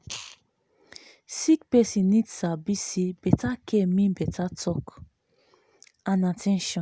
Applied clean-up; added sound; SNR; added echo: none; none; none; none.